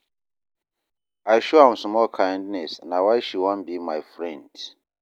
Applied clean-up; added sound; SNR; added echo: none; none; none; none.